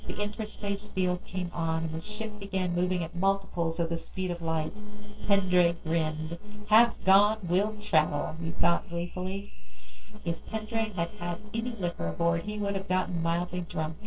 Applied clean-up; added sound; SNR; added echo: neural separator model SepFormer DNS4.